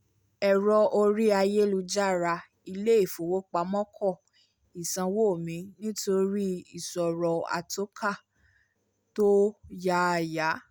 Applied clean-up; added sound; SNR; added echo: none; none; none; none.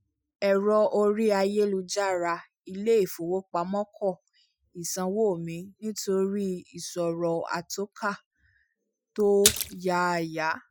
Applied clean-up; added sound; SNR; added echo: classical method Wiener filter.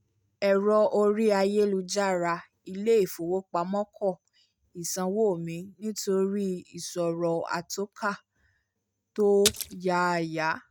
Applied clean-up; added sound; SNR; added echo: neural mask model RNNoise.